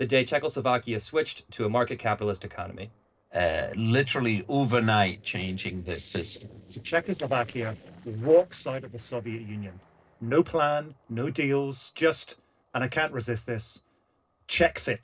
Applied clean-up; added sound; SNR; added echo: neural separator model SepFormer DNS4.